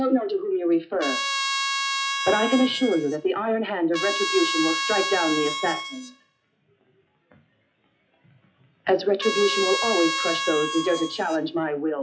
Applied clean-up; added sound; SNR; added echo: classical method log-MMSE.